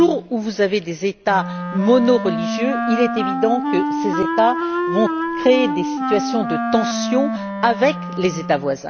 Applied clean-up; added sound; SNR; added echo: none; Wind instrument, woodwind instrument; 4 dB; none.